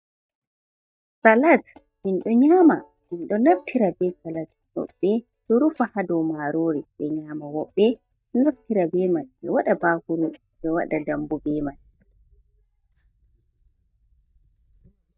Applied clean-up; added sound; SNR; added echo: neural mask model DeepFilterNet 3.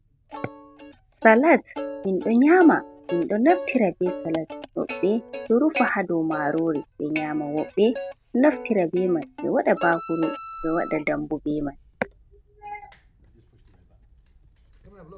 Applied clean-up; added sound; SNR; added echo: none; Wind instrument, woodwind instrument + Plucked string instrument; 13 dB; none.